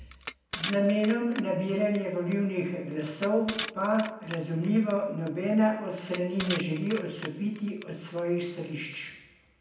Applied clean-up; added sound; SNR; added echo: none; Crushing; 14 dB; reverberation time 0.9 s.